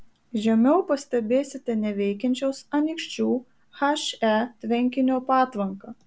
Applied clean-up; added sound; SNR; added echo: none; none; none; none.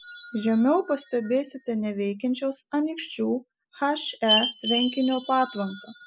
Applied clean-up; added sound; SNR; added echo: classical method spectral subtraction.